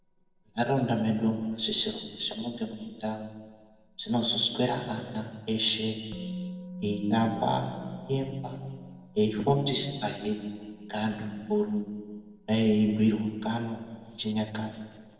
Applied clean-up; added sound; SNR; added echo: neural separator model SepFormer DNS4.